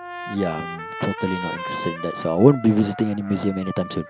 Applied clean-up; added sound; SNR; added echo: none; Trumpet; 11 dB; none.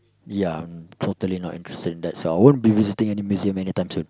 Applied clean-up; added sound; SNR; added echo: none; none; none; none.